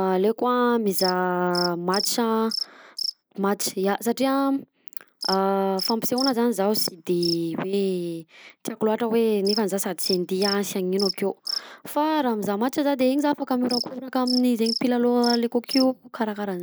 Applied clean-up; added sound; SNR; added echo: neural mask model Resemble Enhance denoiser.